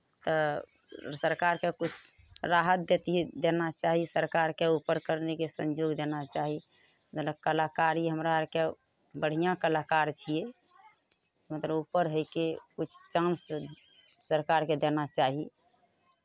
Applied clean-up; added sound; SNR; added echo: none; none; none; none.